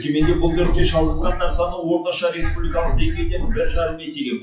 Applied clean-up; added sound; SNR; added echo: classical method WPE with log-MMSE.